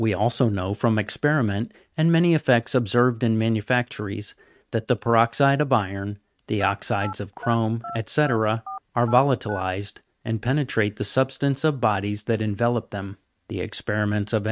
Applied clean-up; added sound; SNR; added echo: neural mask model RNNoise.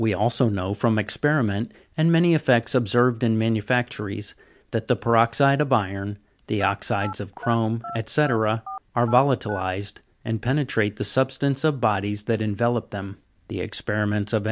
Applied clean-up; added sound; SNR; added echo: none; Telephone; 14 dB; none.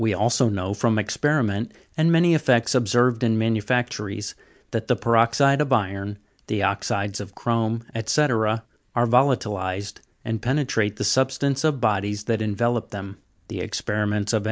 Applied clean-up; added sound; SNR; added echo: neural mask model Resemble Enhance denoiser.